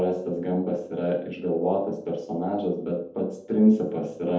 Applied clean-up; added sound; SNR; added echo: none; none; none; reverberation time 0.6 s.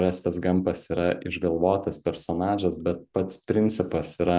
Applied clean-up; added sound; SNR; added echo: none; none; none; none.